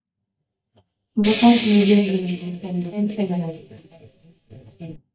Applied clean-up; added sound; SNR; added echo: neural mask model DeepFilterNet 3.